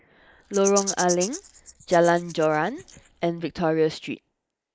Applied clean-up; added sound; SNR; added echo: neural mask model Resemble Enhance denoiser.